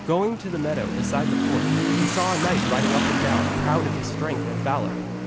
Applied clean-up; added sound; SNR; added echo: none; Motorcycle / Accelerating, revving, vroom; -3 dB; none.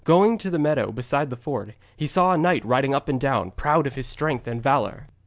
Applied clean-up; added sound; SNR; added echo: none; none; none; none.